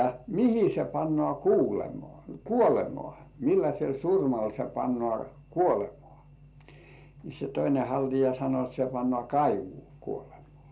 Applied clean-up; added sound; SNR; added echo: none; none; none; none.